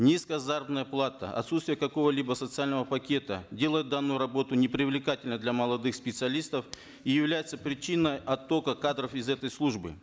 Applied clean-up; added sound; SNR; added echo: none; none; none; none.